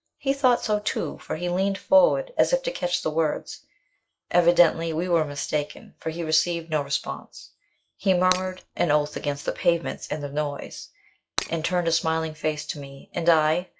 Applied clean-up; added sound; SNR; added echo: classical method log-MMSE.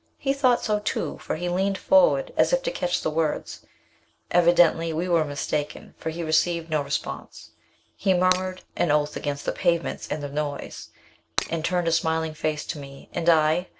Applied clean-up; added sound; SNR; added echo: none; Shatter; 8 dB; none.